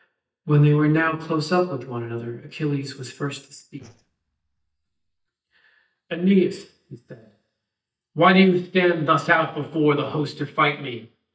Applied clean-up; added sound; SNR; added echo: neural mask model DeepFilterNet 3.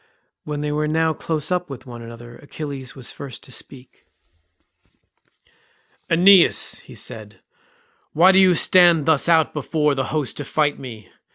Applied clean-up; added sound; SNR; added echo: none; none; none; none.